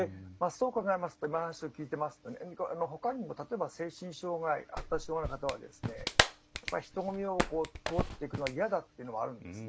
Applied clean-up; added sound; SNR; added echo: none; Clapping; 0 dB; none.